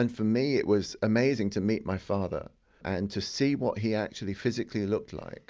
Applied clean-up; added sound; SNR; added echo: none; none; none; none.